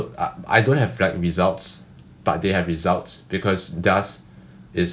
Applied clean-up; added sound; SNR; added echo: none; none; none; none.